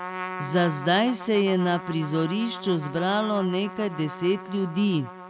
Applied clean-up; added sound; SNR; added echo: none; Trumpet; 12 dB; none.